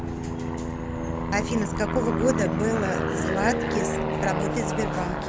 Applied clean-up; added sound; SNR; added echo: none; Aircraft; -2 dB; none.